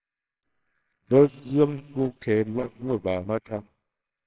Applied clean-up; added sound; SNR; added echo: neural separator model SepFormer WHAMR!.